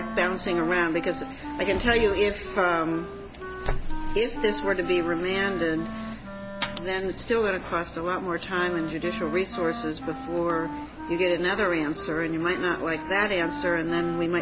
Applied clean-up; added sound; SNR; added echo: none; Slam + Wind instrument, woodwind instrument; 10 dB; none.